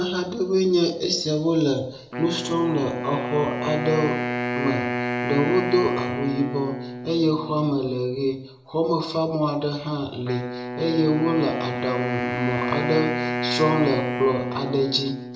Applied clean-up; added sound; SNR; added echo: none; Wind instrument, woodwind instrument; 5 dB; reverberation time 0.5 s.